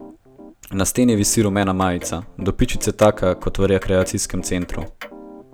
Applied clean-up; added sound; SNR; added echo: none; Clock + Piano; 19 dB; none.